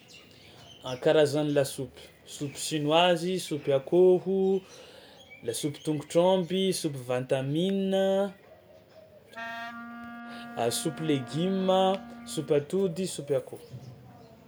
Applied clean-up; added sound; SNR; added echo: none; Wind instrument, woodwind instrument; 14 dB; none.